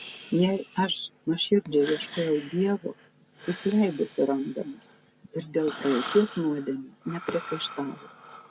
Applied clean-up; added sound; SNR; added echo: none; Breathing; 14 dB; none.